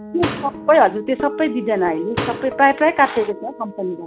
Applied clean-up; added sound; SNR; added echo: none; Slam + Guitar; 11 dB; none.